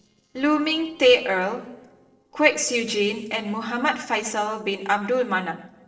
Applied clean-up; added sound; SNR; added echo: neural separator model SepFormer DNS4.